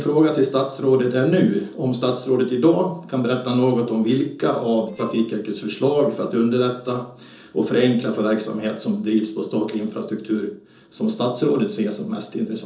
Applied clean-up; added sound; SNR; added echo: neural separator model SepFormer DNS4.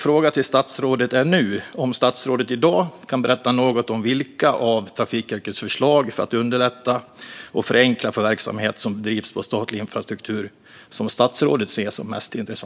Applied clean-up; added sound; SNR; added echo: none; none; none; none.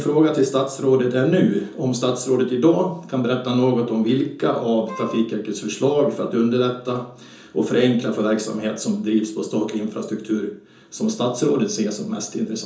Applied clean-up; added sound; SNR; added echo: none; Wind instrument, woodwind instrument; 15 dB; reverberation time 0.6 s.